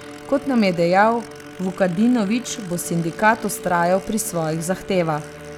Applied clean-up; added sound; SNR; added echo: none; Bowed string instrument + Aircraft; 16 dB; none.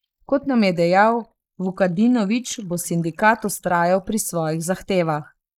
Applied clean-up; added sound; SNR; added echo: neural mask model Resemble Enhance denoiser.